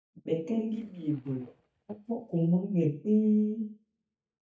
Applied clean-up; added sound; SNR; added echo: neural mask model DeepFilterNet 3.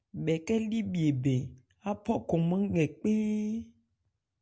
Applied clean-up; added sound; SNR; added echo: none; none; none; none.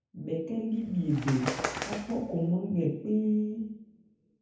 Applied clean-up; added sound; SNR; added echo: none; Bird; 8 dB; reverberation time 0.7 s.